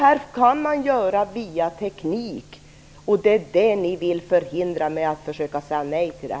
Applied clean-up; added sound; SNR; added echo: none; none; none; none.